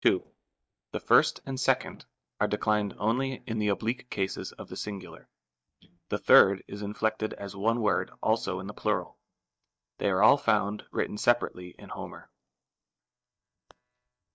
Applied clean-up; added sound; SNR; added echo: neural mask model DeepFilterNet 3.